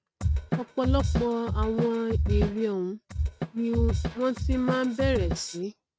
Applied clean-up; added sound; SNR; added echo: neural mask model RNNoise.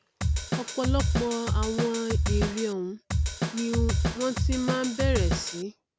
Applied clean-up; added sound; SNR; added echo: none; Drum kit; -4 dB; none.